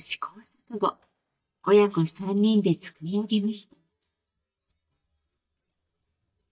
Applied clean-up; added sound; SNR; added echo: neural mask model DeepFilterNet 3.